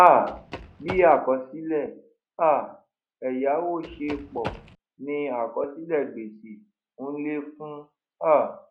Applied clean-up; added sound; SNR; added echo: none; Run; 13 dB; none.